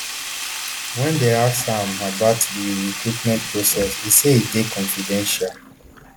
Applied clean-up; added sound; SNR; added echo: none; Sink (filling or washing); 8 dB; none.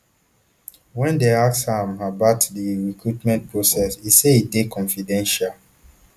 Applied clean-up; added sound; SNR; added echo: none; none; none; none.